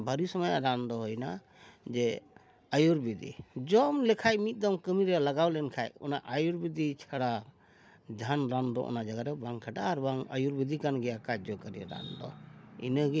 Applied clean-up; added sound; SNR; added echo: none; none; none; none.